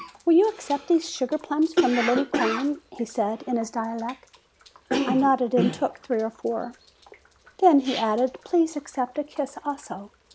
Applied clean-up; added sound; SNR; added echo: none; Cough; 8 dB; none.